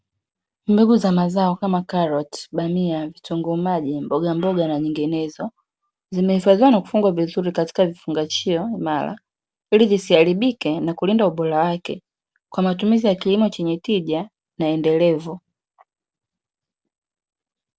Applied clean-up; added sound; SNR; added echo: none; none; none; none.